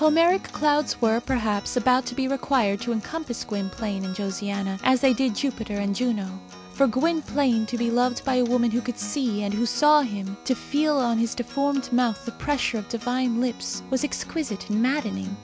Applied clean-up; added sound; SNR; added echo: none; Acoustic guitar; 17 dB; none.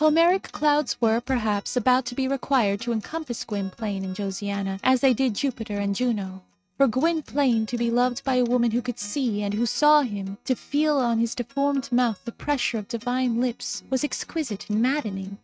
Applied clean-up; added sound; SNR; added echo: neural mask model RNNoise.